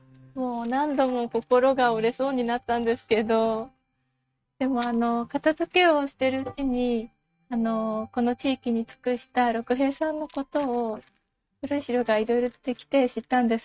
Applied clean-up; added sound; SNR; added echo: neural mask model RNNoise.